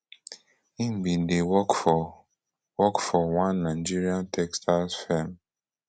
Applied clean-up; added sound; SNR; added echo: none; none; none; none.